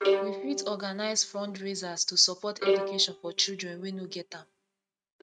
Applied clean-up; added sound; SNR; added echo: neural mask model RNNoise.